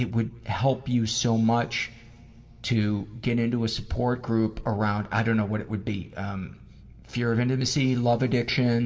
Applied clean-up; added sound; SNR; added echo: none; none; none; reverberation time 1.4 s.